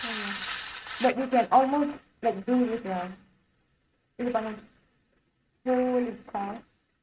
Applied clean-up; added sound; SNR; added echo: neural mask model RNNoise.